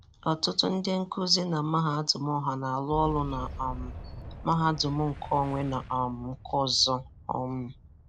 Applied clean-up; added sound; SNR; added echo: none; Boom; 14 dB; none.